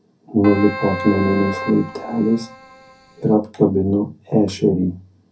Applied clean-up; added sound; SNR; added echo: none; Keyboard (musical); 10 dB; reverberation time 0.3 s.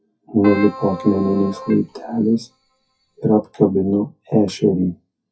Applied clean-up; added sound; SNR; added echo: classical method WPE with log-MMSE.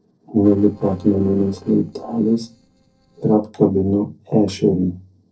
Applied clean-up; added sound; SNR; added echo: neural separator model SepFormer DNS4.